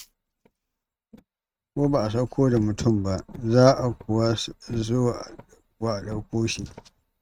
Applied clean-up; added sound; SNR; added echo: neural mask model RNNoise.